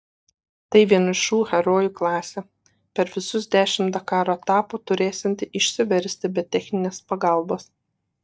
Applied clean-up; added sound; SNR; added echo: neural mask model DeepFilterNet 3.